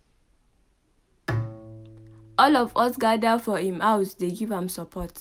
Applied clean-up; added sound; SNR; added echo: none; Bowed string instrument; 12 dB; none.